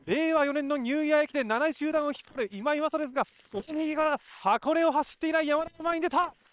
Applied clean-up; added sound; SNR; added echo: neural separator model SepFormer WHAM!.